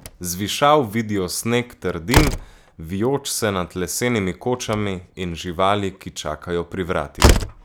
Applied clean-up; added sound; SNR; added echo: none; Slam; 3 dB; none.